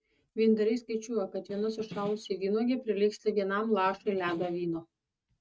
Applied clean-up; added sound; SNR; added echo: neural mask model RNNoise.